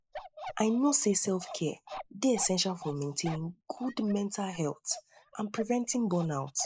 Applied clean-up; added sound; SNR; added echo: neural mask model Resemble Enhance denoiser.